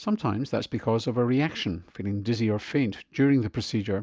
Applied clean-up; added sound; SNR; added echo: none; none; none; none.